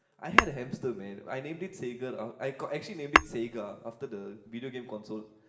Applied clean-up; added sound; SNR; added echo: none; Tap / Hammer; -5 dB; reverberation time 0.8 s.